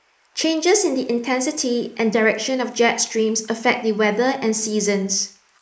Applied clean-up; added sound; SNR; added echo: neural mask model Resemble Enhance denoiser.